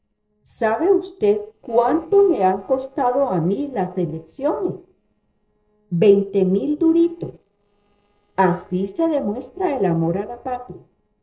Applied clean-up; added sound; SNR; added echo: neural separator model SepFormer DNS4.